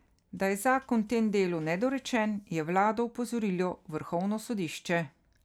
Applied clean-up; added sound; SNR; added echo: none; none; none; none.